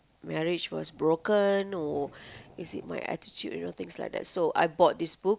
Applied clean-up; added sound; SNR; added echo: none; none; none; none.